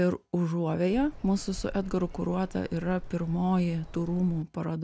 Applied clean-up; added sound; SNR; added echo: none; Bird vocalization, bird call, bird song; 14 dB; none.